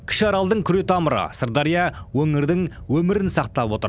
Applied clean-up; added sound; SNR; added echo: none; none; none; none.